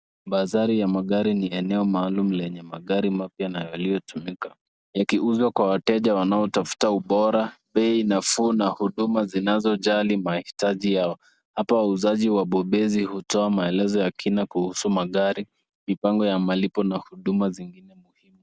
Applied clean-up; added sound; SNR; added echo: none; none; none; none.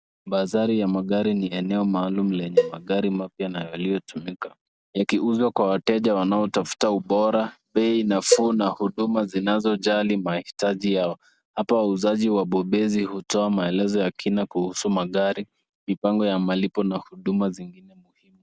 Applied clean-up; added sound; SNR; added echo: none; Cowbell; 4 dB; none.